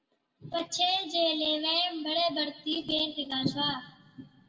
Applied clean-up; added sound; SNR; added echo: none; none; none; reverberation time 1.0 s.